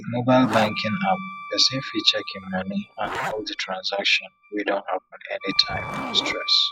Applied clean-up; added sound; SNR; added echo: classical method log-MMSE.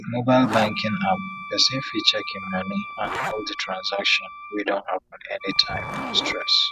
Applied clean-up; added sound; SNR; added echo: none; Zipper (clothing) + Wind instrument, woodwind instrument; 8 dB; none.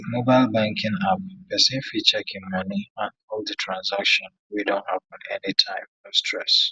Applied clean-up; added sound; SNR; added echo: none; none; none; none.